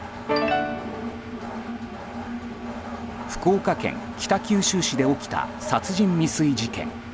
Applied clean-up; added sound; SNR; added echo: none; Engine; 8 dB; none.